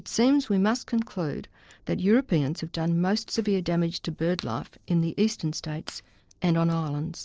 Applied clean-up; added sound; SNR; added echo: neural separator model SepFormer DNS4.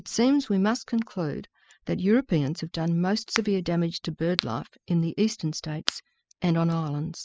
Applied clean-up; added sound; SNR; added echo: classical method spectral subtraction.